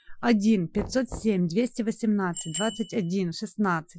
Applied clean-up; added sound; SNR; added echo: classical method Wiener filter.